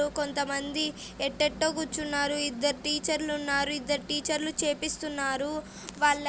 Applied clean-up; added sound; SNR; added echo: none; none; none; none.